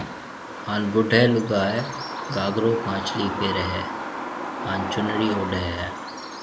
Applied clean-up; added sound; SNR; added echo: none; Bird vocalization, bird call, bird song; 6 dB; none.